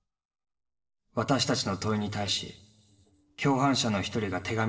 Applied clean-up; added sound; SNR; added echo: neural separator model SepFormer DNS4.